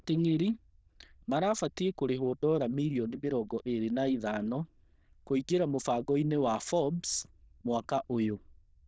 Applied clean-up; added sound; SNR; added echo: neural diffusion model UNIVERSE++.